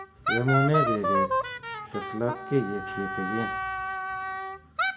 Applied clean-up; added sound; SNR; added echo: none; Wind instrument, woodwind instrument; 0 dB; reverberation time 0.5 s.